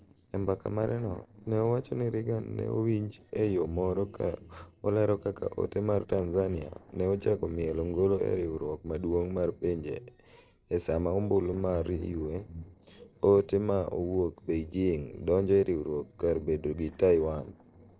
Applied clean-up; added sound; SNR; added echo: neural separator model SepFormer DNS4.